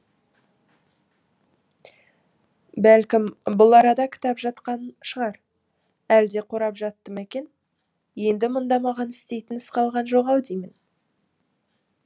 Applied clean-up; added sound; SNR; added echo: none; none; none; none.